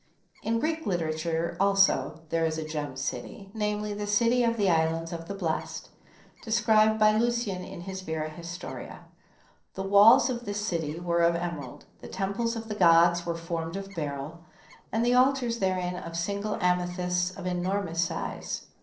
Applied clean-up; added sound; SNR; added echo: neural separator model SepFormer DNS4.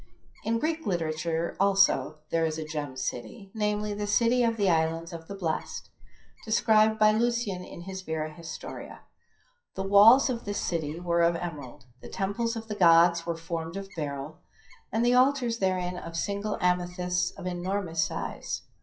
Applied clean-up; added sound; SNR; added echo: classical method WPE with log-MMSE.